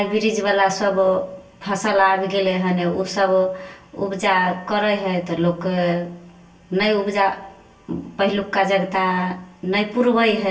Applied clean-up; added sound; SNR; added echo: none; none; none; reverberation time 0.1 s.